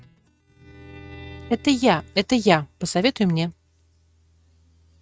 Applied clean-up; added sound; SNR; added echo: neural mask model RNNoise.